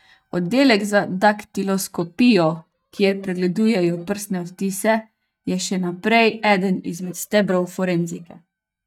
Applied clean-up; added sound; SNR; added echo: neural mask model DeepFilterNet 3.